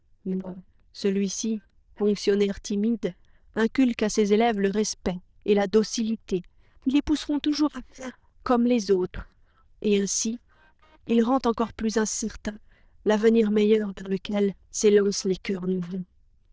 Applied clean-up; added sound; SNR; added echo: neural diffusion model UNIVERSE++.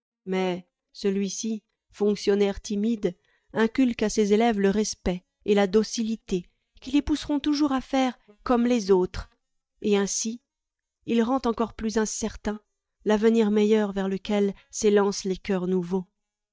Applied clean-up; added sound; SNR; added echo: neural mask model DeepFilterNet 3.